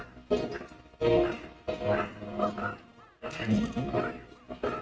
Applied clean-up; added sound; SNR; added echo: neural mask model RNNoise.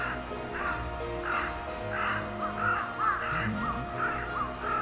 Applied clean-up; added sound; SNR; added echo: none; Crow; -2 dB; none.